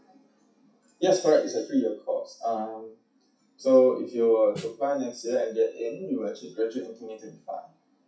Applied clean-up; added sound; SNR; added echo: classical method WPE with log-MMSE.